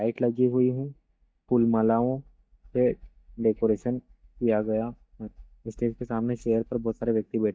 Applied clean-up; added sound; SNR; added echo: neural mask model DeepFilterNet 3.